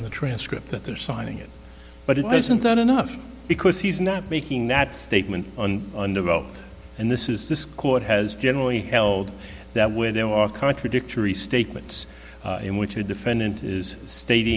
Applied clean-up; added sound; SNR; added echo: none; none; none; none.